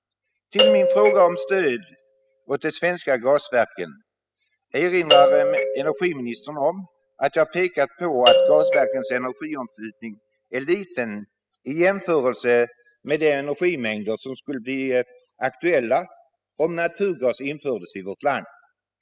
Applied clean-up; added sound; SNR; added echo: classical method spectral subtraction.